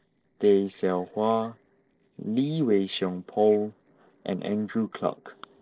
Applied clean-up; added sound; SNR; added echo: neural separator model SepFormer DNS4.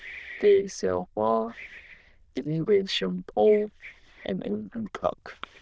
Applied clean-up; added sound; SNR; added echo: neural diffusion model UNIVERSE++.